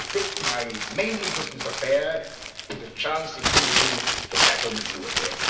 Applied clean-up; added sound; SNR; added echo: none; Crumpling, crinkling; -4 dB; reverberation time 2.9 s.